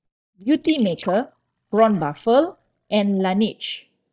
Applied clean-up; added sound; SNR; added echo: neural mask model DeepFilterNet 3.